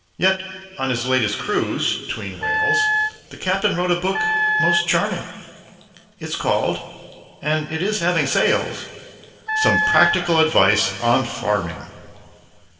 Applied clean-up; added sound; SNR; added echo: none; Wind instrument, woodwind instrument; -1 dB; reverberation time 2.2 s.